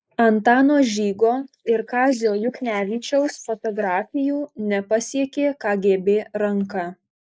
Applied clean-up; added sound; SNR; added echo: neural mask model Resemble Enhance denoiser.